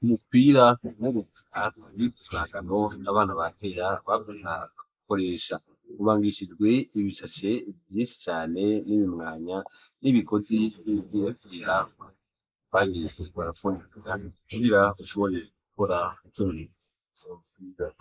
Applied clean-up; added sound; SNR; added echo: neural mask model Resemble Enhance denoiser.